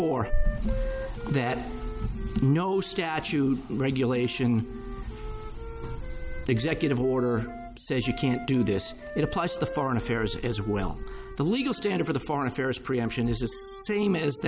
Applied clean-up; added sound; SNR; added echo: none; Wind instrument, woodwind instrument; 15 dB; none.